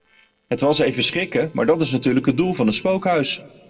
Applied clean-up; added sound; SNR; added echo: neural separator model SepFormer DNS4.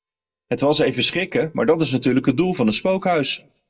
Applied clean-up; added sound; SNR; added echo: neural mask model DeepFilterNet 3.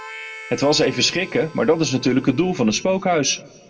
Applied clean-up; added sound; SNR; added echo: none; Harmonica; 20 dB; reverberation time 0.2 s.